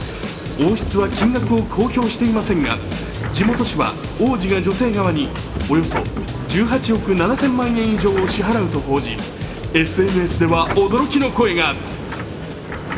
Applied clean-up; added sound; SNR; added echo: none; Subway, metro, underground; 9 dB; reverberation time 2.9 s.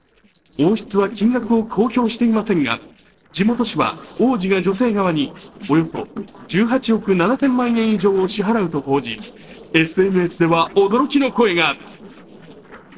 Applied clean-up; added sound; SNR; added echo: neural separator model SepFormer DNS4.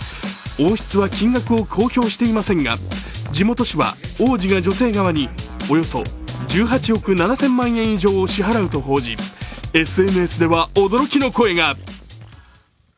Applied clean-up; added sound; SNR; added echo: none; none; none; none.